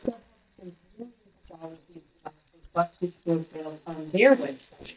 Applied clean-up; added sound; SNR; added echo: neural mask model DeepFilterNet 3.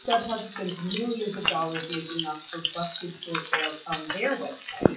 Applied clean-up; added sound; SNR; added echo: classical method WPE with log-MMSE.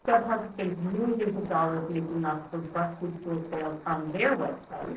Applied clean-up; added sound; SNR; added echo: neural separator model SepFormer DNS4.